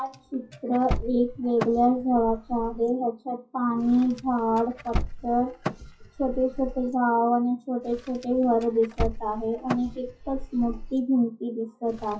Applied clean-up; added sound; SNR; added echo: classical method WPE with log-MMSE.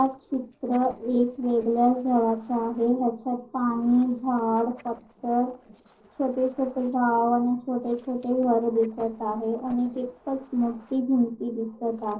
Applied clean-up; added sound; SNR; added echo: neural separator model SepFormer DNS4.